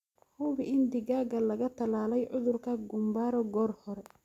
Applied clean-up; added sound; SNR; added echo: none; none; none; none.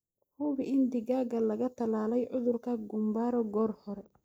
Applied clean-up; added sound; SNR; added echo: neural mask model Resemble Enhance denoiser.